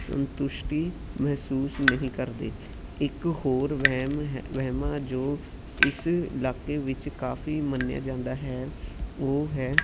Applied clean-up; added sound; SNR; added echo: none; Drip / Water tap, faucet; 4 dB; none.